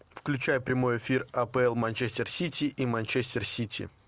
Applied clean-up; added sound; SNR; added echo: none; none; none; none.